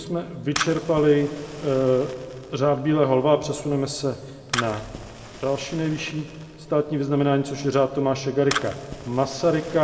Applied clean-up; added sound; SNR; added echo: none; Fire; 14 dB; reverberation time 1.4 s.